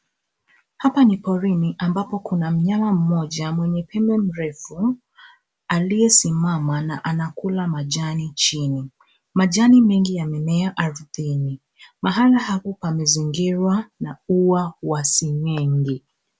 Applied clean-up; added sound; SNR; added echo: none; none; none; none.